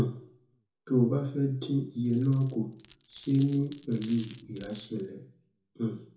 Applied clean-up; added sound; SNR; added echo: none; Glass; 16 dB; reverberation time 0.6 s.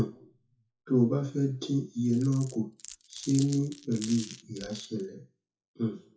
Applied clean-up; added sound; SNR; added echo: classical method WPE with log-MMSE.